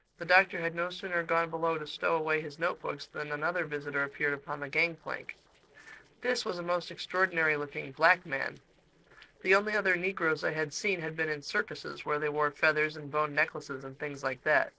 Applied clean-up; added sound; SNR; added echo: neural separator model SepFormer DNS4.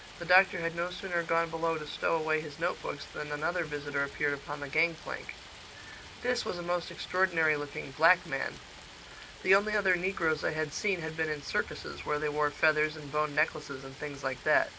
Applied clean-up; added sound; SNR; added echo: none; Stream; 16 dB; none.